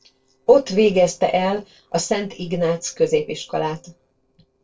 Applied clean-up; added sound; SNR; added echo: neural separator model SepFormer DNS4.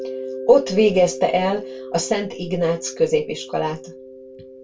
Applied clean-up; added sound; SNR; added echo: none; Mallet percussion; 12 dB; reverberation time 0.2 s.